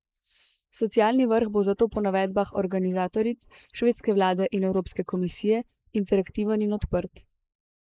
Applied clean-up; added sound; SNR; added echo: neural mask model Resemble Enhance denoiser.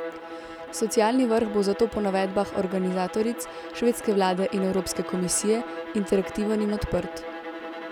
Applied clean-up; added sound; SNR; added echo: none; Bowed string instrument; 10 dB; none.